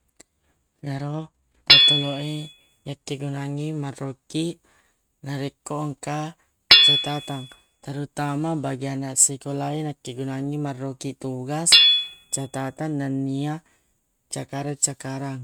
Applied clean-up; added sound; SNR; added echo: neural mask model RNNoise.